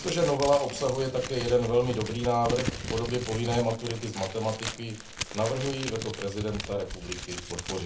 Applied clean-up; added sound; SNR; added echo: none; Crumpling, crinkling; 9 dB; reverberation time 0.3 s.